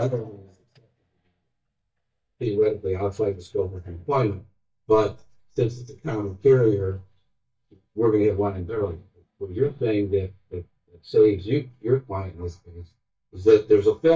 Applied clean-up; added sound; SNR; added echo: neural mask model DeepFilterNet 3.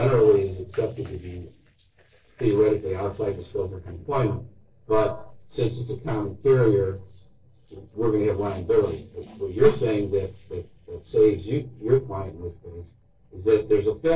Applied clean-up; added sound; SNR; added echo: neural separator model SepFormer DNS4.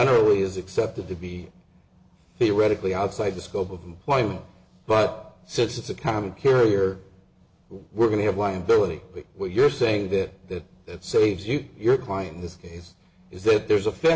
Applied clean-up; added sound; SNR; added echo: none; none; none; none.